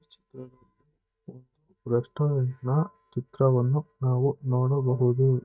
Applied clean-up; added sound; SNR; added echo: neural mask model DeepFilterNet 3.